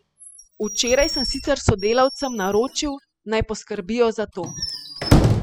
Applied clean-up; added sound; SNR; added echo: classical method spectral subtraction.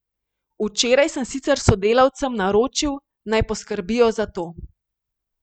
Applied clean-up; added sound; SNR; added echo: none; none; none; none.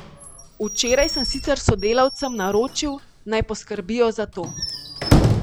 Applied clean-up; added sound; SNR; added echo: none; Squeak / Slam / Wood; 2 dB; none.